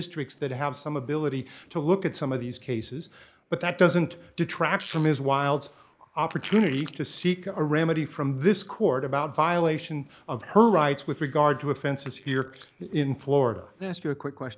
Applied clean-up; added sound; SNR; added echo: neural mask model Resemble Enhance denoiser.